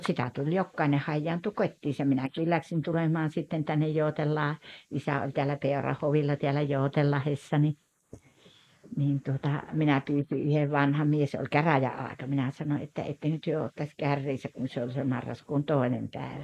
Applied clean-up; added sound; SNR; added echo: neural mask model Resemble Enhance denoiser.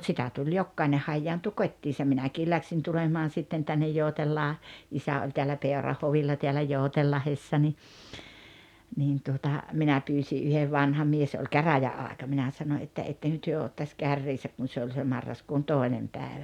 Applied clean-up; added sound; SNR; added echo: none; none; none; none.